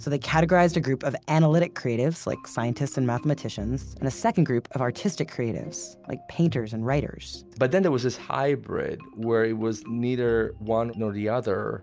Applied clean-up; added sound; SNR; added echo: none; none; none; none.